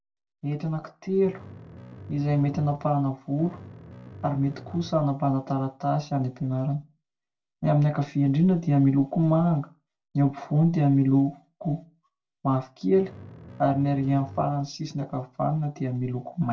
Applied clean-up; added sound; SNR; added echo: none; Bass guitar; 18 dB; reverberation time 0.1 s.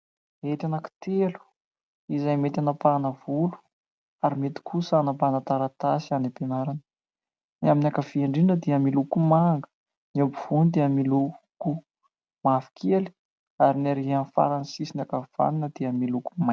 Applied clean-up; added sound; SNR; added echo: none; none; none; none.